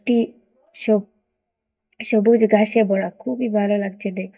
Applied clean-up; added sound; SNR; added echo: neural mask model DeepFilterNet 3.